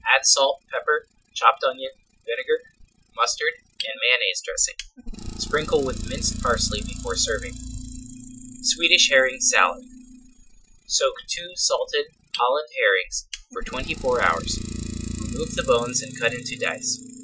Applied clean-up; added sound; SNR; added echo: classical method Wiener filter.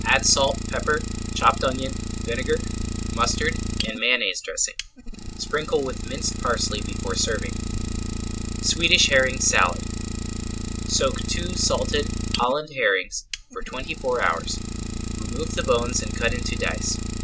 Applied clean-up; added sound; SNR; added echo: none; Idling; 3 dB; none.